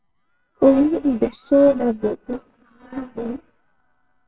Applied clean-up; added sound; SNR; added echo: neural separator model SepFormer WHAMR!.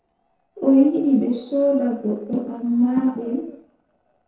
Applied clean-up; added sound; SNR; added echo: neural separator model SepFormer DNS4.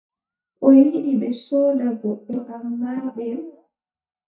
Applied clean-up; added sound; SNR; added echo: neural mask model DeepFilterNet 3.